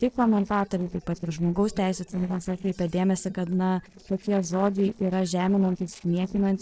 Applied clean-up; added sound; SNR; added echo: neural separator model SepFormer DNS4.